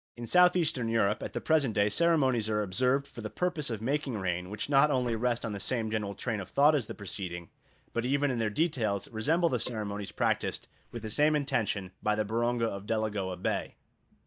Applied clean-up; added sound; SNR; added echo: neural mask model DeepFilterNet 3.